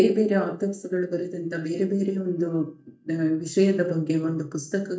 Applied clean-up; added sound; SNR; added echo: neural mask model DeepFilterNet 3.